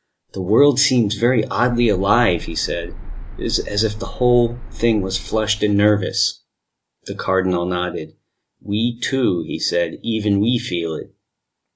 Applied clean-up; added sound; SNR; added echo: none; Car; 9 dB; none.